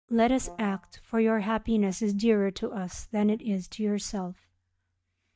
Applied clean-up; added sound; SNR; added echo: neural mask model DeepFilterNet 3.